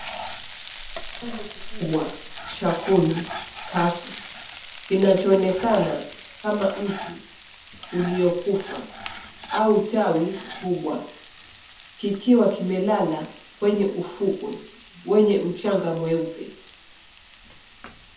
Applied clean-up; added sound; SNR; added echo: none; Frying (food); 12 dB; reverberation time 0.5 s.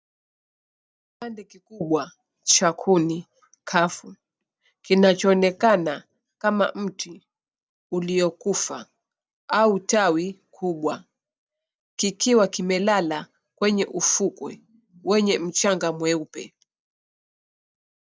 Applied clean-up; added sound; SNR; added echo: none; none; none; none.